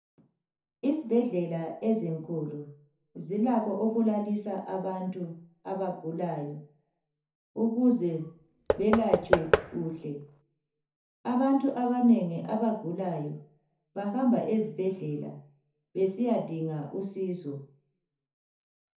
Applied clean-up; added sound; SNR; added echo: none; Knock / Wood; 0 dB; reverberation time 0.7 s.